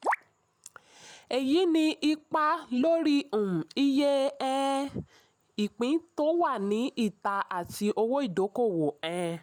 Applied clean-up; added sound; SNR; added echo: none; none; none; none.